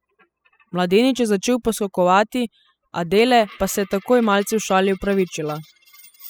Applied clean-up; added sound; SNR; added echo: classical method spectral subtraction.